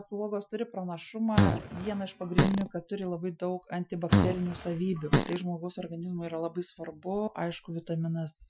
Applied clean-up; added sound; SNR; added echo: classical method Wiener filter.